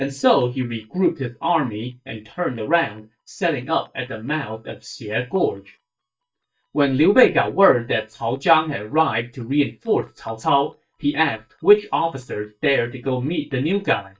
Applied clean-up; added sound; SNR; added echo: neural mask model DeepFilterNet 3.